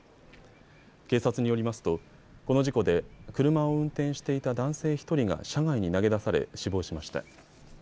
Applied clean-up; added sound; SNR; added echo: none; none; none; none.